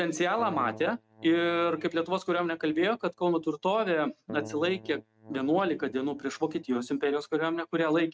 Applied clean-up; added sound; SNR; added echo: neural mask model RNNoise.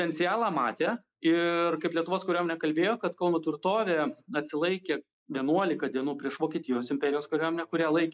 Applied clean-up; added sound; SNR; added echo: neural mask model Resemble Enhance denoiser.